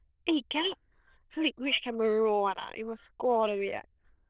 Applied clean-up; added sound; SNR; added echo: neural diffusion model UNIVERSE++.